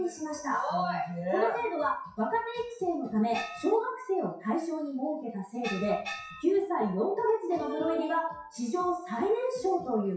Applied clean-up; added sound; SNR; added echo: classical method WPE with log-MMSE.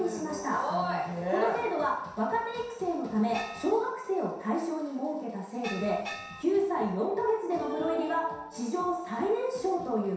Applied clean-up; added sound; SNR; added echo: none; Gong; 10 dB; reverberation time 0.7 s.